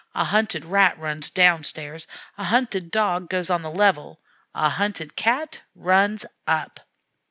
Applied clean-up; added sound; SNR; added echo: none; none; none; none.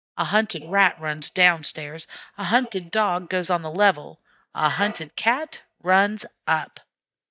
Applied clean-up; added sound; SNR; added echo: neural mask model DeepFilterNet 3.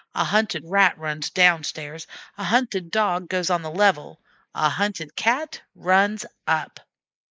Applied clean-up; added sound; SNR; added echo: neural mask model Resemble Enhance denoiser.